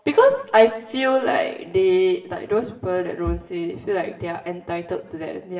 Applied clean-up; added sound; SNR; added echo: none; Bass drum / Thump, thud; 20 dB; reverberation time 0.8 s.